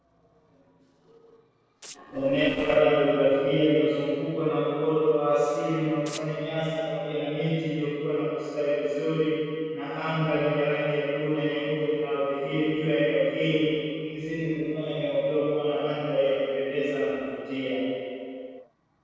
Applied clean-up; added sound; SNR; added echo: neural separator model SepFormer DNS4.